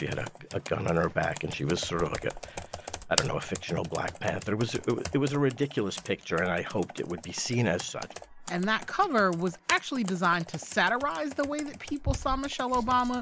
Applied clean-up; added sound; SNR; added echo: none; Computer keyboard; 11 dB; none.